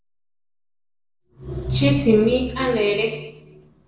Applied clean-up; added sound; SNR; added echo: none; none; none; reverberation time 0.8 s.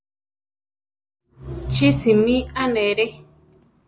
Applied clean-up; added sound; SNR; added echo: none; none; none; none.